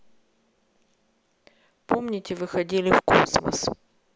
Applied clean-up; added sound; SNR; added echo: none; none; none; none.